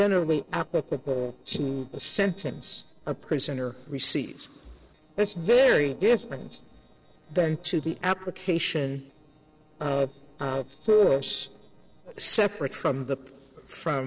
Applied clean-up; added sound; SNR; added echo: neural separator model SepFormer DNS4.